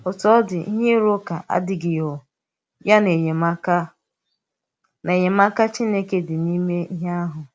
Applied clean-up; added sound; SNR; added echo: none; none; none; none.